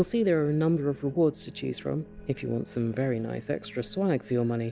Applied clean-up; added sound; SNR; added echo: none; none; none; none.